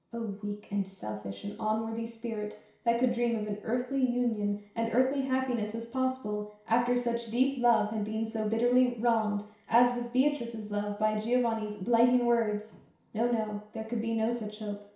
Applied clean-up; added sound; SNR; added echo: none; none; none; reverberation time 0.6 s.